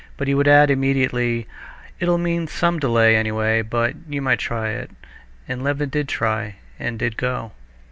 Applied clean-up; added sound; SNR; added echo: none; none; none; none.